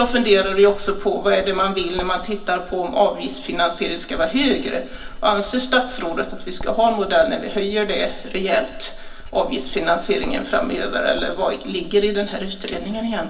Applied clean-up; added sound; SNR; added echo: none; Writing; 12 dB; reverberation time 0.3 s.